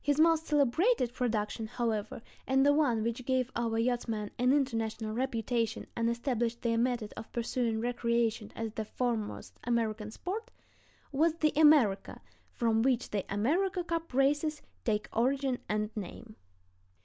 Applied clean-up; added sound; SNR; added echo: none; none; none; none.